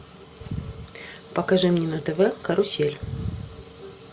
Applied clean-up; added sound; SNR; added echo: none; none; none; none.